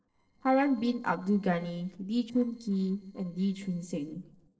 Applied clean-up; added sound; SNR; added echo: neural separator model SepFormer DNS4.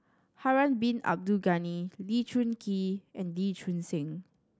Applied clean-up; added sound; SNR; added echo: none; none; none; none.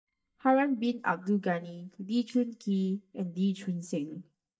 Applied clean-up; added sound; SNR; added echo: neural mask model DeepFilterNet 3.